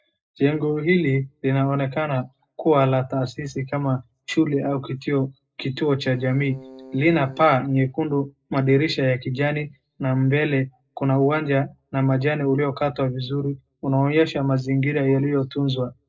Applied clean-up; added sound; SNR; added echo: neural separator model SepFormer DNS4.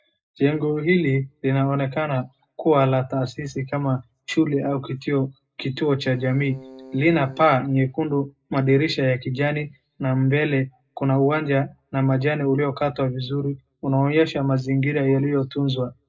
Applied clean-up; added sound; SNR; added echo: none; Keyboard (musical); 19 dB; reverberation time 0.2 s.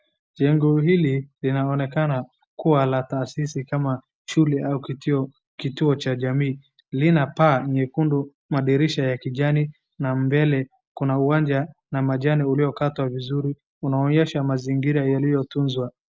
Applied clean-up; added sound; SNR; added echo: none; none; none; none.